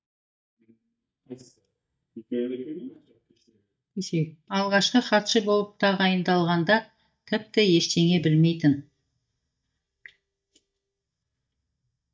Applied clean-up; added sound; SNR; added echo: neural mask model DeepFilterNet 3.